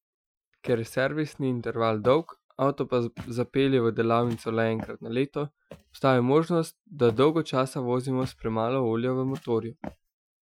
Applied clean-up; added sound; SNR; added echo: classical method Wiener filter.